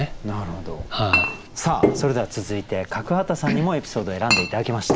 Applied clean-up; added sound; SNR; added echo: none; Chink, clink; 2 dB; none.